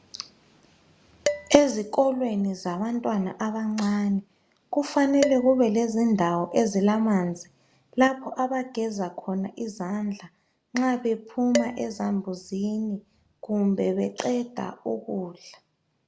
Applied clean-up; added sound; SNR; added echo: none; Dishes, pots, and pans; 11 dB; none.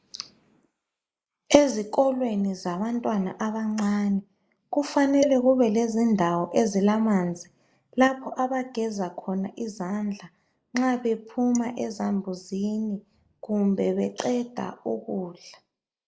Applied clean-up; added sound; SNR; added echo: neural mask model Resemble Enhance denoiser.